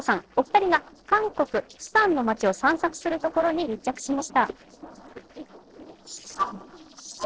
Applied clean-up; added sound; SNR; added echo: neural separator model SepFormer DNS4.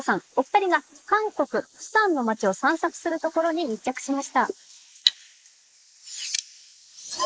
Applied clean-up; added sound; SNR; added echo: neural mask model Resemble Enhance denoiser.